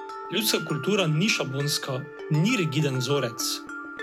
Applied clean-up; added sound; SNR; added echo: none; Mallet percussion; 11 dB; none.